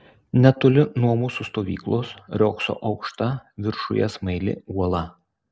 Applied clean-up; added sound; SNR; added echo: none; none; none; none.